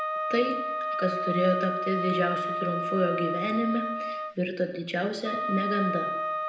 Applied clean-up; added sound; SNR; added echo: none; Wind instrument, woodwind instrument; 2 dB; reverberation time 0.8 s.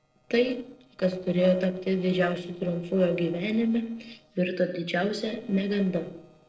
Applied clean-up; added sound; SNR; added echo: neural separator model SepFormer DNS4.